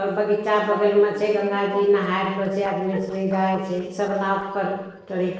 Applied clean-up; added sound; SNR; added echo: neural separator model SepFormer DNS4.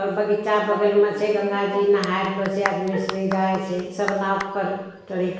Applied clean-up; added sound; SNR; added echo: none; Clapping; 13 dB; reverberation time 0.9 s.